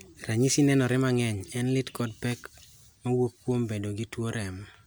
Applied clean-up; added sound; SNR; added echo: none; none; none; none.